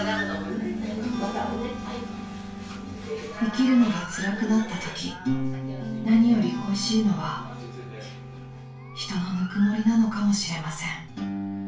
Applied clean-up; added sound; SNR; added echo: none; Bird; 19 dB; reverberation time 0.3 s.